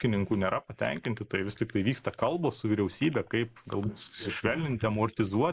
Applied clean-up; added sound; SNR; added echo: neural mask model Resemble Enhance denoiser.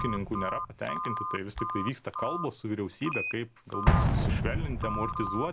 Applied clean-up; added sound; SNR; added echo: none; Explosion + Telephone; -4 dB; none.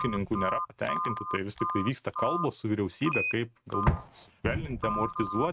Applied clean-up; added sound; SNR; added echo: neural mask model RNNoise.